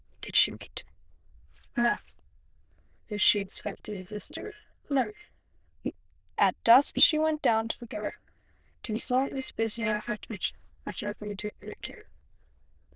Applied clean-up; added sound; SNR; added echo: neural diffusion model UNIVERSE++.